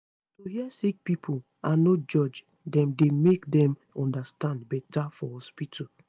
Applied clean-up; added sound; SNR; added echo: none; none; none; none.